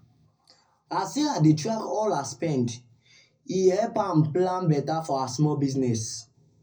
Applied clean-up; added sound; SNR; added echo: none; none; none; reverberation time 0.4 s.